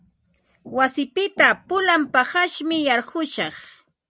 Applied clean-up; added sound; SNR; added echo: none; none; none; none.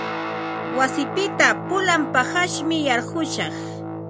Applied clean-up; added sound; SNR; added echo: none; Guitar; 5 dB; none.